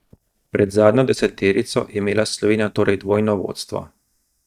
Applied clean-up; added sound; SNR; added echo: neural mask model DeepFilterNet 3.